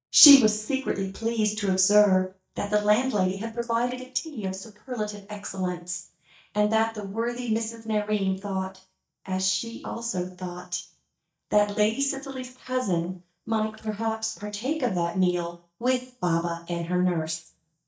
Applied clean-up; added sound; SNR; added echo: neural mask model DeepFilterNet 3.